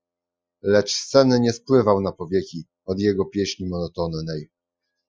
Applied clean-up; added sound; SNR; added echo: classical method Wiener filter.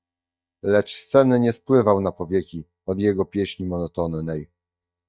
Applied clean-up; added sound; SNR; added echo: neural mask model DeepFilterNet 3.